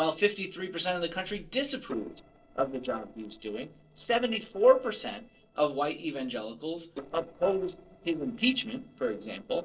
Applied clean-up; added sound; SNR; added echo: neural separator model SepFormer DNS4.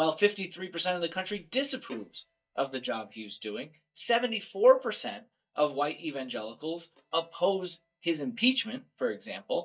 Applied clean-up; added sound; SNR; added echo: neural mask model DeepFilterNet 3.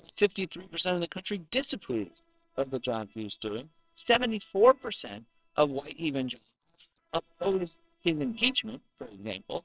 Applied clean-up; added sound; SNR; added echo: neural separator model SepFormer WHAMR!.